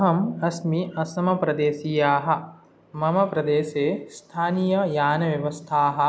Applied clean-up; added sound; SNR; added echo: none; none; none; none.